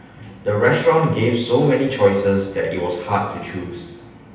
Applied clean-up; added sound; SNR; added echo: none; none; none; reverberation time 0.9 s.